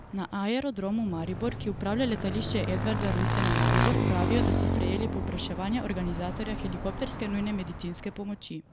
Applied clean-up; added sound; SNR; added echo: none; Motorcycle / Engine; -1 dB; none.